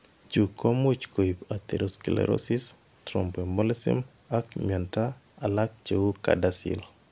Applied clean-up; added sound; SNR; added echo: none; none; none; none.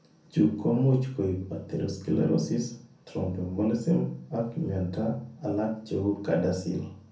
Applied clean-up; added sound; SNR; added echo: none; none; none; reverberation time 0.6 s.